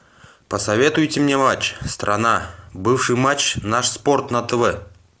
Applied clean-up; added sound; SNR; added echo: none; none; none; none.